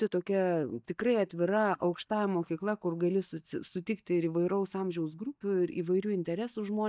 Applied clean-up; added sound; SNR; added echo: neural mask model DeepFilterNet 3.